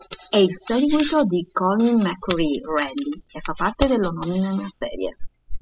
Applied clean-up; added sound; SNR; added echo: classical method spectral subtraction.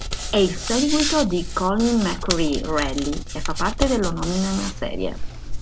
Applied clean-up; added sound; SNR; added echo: none; Hands; 3 dB; none.